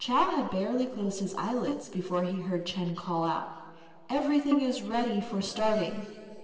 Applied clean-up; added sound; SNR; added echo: neural separator model SepFormer DNS4.